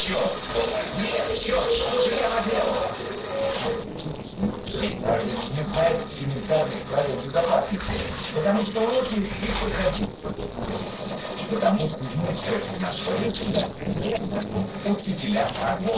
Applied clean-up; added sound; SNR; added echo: neural separator model SepFormer DNS4.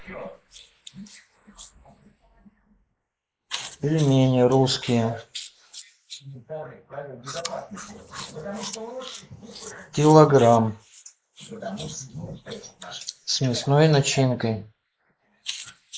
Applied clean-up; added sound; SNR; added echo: neural mask model Resemble Enhance denoiser.